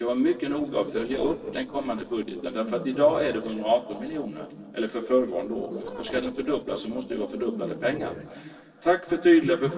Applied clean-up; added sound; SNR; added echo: neural separator model SepFormer DNS4.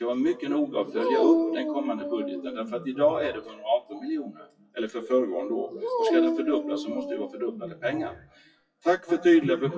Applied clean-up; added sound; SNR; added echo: classical method WPE with log-MMSE.